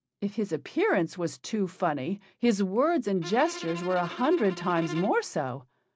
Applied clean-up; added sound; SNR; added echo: none; Bowed string instrument; 13 dB; none.